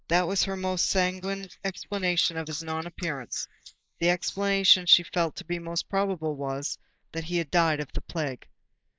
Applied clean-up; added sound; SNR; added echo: neural mask model Resemble Enhance denoiser.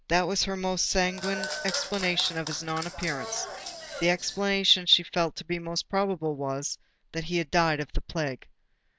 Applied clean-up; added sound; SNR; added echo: none; Applause / Clapping; 8 dB; none.